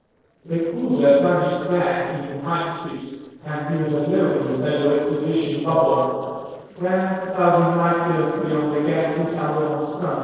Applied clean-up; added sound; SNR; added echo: neural separator model SepFormer DNS4.